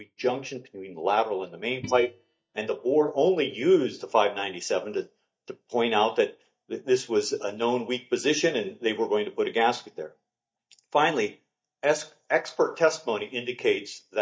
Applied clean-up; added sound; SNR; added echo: neural mask model DeepFilterNet 3.